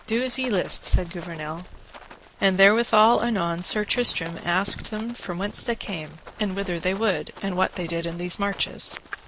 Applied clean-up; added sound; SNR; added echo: none; Run; 18 dB; none.